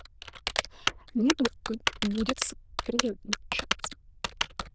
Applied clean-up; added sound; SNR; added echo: neural diffusion model UNIVERSE++.